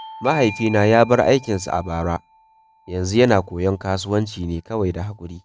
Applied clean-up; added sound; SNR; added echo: neural mask model RNNoise.